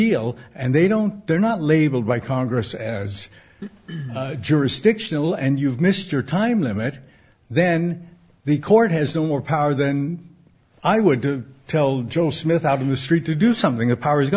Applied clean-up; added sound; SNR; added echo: none; none; none; none.